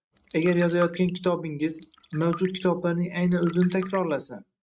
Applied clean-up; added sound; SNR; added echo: neural mask model RNNoise.